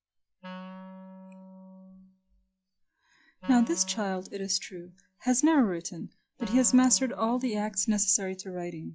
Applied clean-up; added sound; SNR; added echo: classical method log-MMSE.